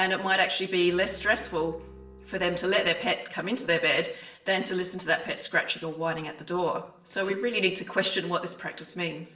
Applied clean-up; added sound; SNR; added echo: none; Bowed string instrument; 20 dB; reverberation time 0.6 s.